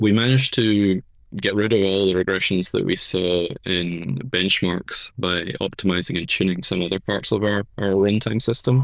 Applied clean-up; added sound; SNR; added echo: neural diffusion model UNIVERSE++.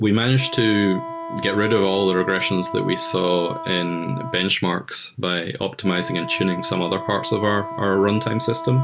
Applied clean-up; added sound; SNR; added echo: none; Wind instrument, woodwind instrument; 10 dB; none.